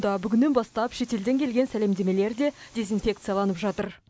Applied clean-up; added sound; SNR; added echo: none; none; none; none.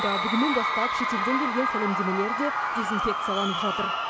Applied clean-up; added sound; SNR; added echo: none; Crowd / Cheering; -2 dB; none.